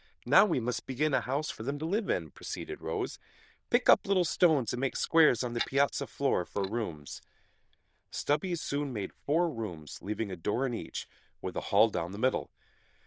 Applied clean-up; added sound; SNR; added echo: neural diffusion model UNIVERSE++.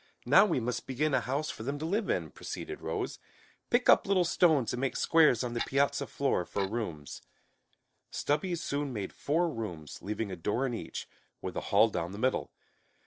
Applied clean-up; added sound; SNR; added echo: neural separator model SepFormer DNS4.